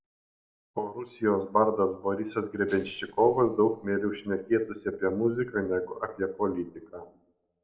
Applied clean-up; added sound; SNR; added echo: neural separator model SepFormer DNS4.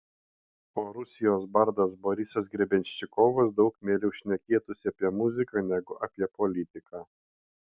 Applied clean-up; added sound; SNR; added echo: none; none; none; none.